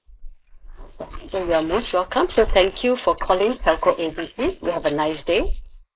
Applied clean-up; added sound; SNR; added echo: neural mask model Resemble Enhance denoiser.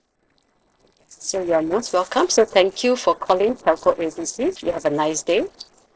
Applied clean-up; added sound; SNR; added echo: neural separator model SepFormer DNS4.